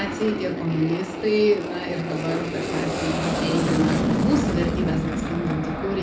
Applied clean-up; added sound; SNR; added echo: none; Aircraft; 0 dB; reverberation time 0.4 s.